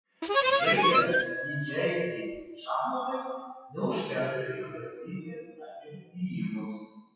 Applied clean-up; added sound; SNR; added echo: classical method WPE with log-MMSE.